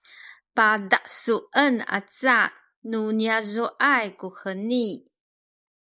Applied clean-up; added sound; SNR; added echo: neural mask model Resemble Enhance denoiser.